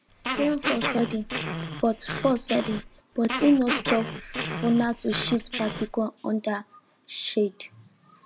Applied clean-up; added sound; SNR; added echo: none; Growling; 5 dB; none.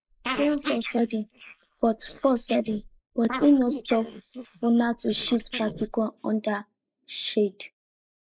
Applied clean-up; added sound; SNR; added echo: neural mask model Resemble Enhance denoiser.